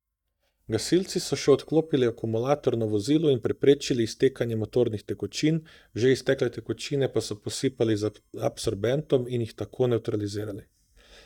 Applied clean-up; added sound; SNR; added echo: neural mask model DeepFilterNet 3.